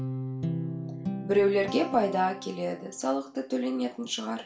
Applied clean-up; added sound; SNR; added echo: none; Guitar; 7 dB; reverberation time 0.3 s.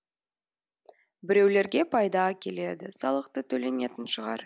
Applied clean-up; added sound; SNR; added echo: none; none; none; none.